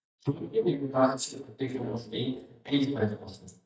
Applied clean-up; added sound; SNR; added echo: neural mask model DeepFilterNet 3.